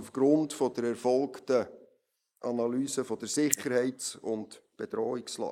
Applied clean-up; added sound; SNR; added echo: neural mask model Resemble Enhance denoiser.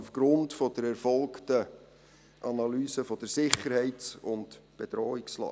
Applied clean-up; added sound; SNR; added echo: none; Finger snapping; 7 dB; none.